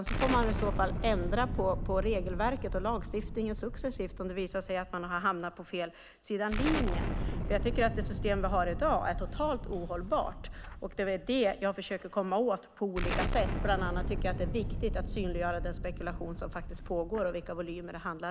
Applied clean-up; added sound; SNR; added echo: none; Explosion; 2 dB; none.